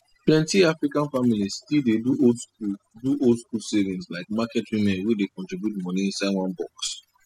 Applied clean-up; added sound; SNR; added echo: classical method spectral subtraction.